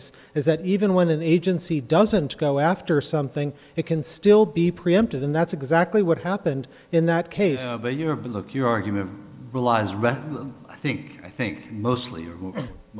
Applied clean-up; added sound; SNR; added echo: none; none; none; none.